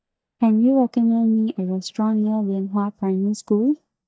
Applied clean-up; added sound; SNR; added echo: neural mask model DeepFilterNet 3.